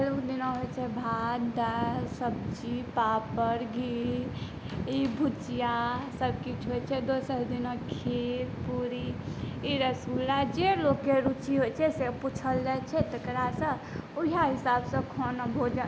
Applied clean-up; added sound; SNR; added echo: none; none; none; none.